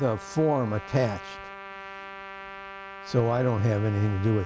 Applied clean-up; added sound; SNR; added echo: none; Trumpet; 14 dB; none.